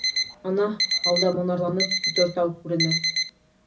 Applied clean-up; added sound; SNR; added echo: none; Alarm; 1 dB; reverberation time 0.4 s.